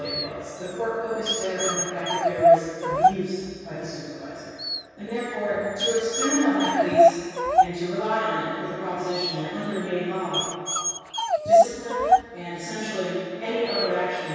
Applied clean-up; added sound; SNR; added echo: none; Dog; -3 dB; reverberation time 2.2 s.